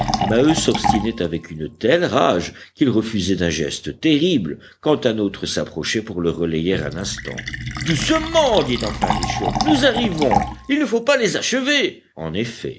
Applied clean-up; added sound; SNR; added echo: none; Fill (with liquid); 7 dB; none.